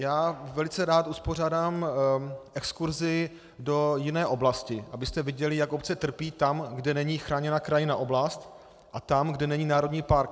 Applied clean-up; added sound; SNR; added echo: none; none; none; none.